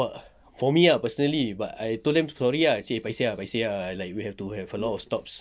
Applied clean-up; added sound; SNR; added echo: none; none; none; none.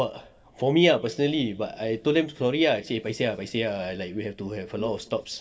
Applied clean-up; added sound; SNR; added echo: none; none; none; reverberation time 2.1 s.